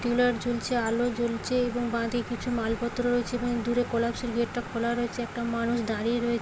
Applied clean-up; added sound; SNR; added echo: none; none; none; none.